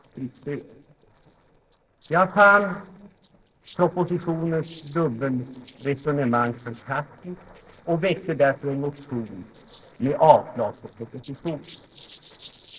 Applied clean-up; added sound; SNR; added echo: neural separator model SepFormer DNS4.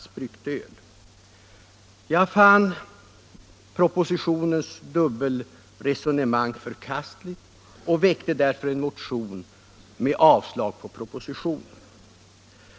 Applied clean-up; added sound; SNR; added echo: none; none; none; none.